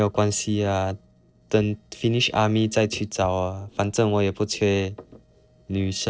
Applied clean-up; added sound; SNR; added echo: neural separator model SepFormer DNS4.